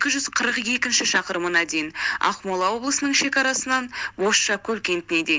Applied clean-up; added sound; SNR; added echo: none; none; none; none.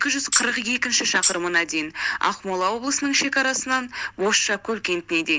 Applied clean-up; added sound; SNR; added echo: none; Tambourine; 4 dB; none.